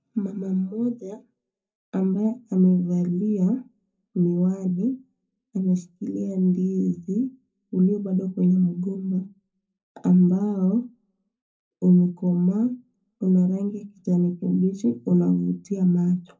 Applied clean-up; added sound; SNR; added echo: none; none; none; reverberation time 0.3 s.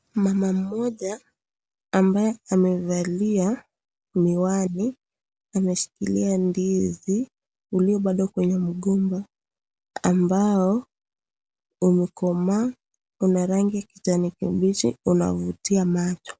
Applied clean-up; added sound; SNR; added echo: none; none; none; none.